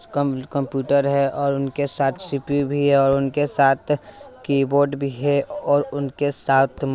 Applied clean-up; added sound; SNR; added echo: none; none; none; none.